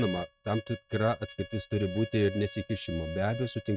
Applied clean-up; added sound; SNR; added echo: neural mask model RNNoise.